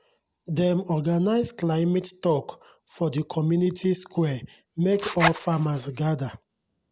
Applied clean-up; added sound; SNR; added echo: none; Zipper (clothing); 4 dB; none.